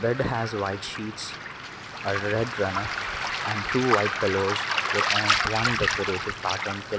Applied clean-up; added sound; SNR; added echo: none; Waves, surf; 0 dB; none.